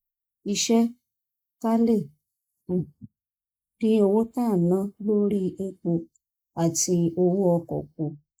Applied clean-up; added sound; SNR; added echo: neural mask model Resemble Enhance denoiser.